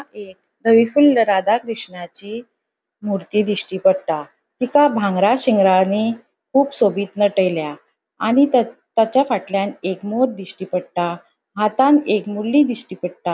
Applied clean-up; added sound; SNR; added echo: none; none; none; none.